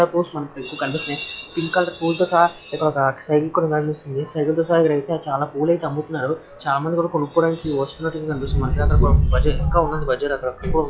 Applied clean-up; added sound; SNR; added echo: classical method log-MMSE.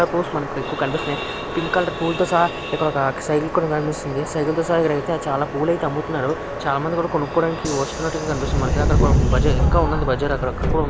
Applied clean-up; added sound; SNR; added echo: none; Subway, metro, underground; 2 dB; none.